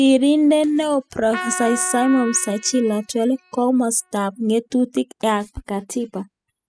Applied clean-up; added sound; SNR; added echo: classical method spectral subtraction.